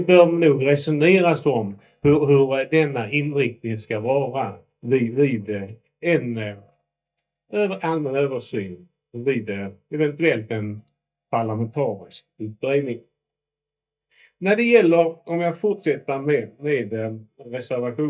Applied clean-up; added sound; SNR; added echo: neural mask model DeepFilterNet 3.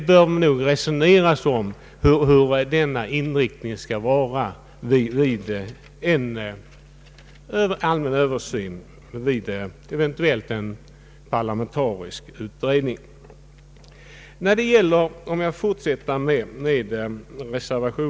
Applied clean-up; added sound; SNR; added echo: none; none; none; none.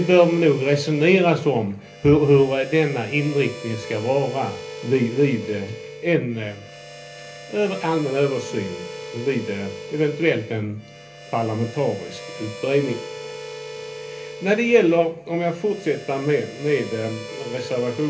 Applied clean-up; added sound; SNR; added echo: none; Harmonica; 14 dB; reverberation time 0.3 s.